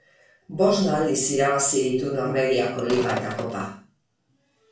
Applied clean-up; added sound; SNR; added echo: none; Sink (filling or washing); 13 dB; reverberation time 0.4 s.